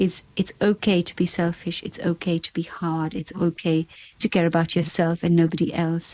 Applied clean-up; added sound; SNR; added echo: neural mask model Resemble Enhance denoiser.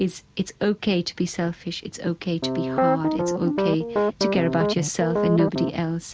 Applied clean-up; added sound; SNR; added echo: none; Piano; -1 dB; none.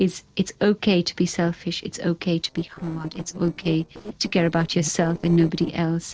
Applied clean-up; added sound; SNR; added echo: neural separator model SepFormer DNS4.